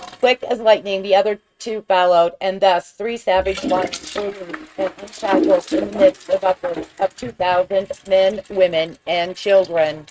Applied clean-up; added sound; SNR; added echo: neural mask model RNNoise.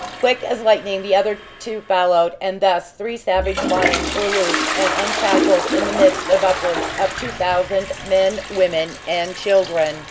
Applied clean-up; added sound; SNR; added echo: none; Toilet flush; 6 dB; none.